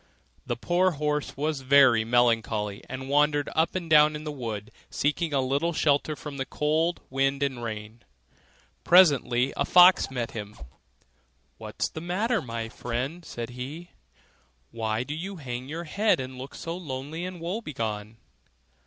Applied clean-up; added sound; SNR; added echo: none; Zipper (clothing); 15 dB; none.